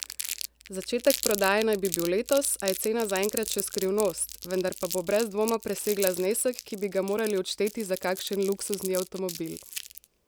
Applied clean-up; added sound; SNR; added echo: none; Crumpling, crinkling; 10 dB; none.